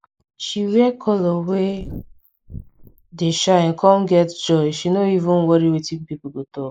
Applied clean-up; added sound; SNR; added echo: neural mask model Resemble Enhance denoiser.